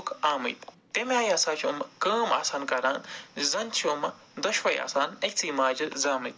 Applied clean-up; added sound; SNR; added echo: none; none; none; none.